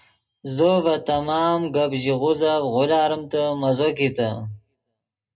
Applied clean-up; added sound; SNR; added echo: none; none; none; reverberation time 0.2 s.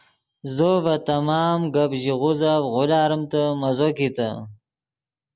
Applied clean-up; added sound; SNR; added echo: none; none; none; none.